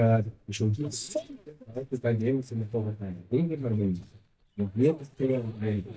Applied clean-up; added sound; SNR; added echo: neural mask model DeepFilterNet 3.